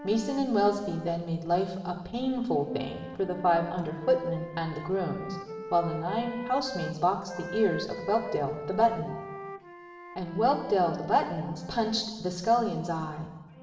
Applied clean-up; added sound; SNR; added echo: none; Wind instrument, woodwind instrument; 13 dB; reverberation time 1.2 s.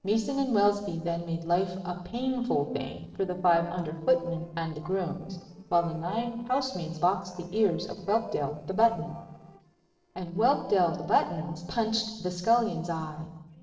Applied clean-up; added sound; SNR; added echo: neural separator model SepFormer DNS4.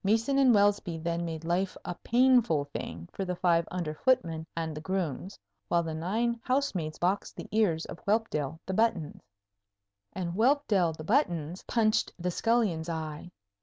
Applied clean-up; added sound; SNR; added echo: none; none; none; none.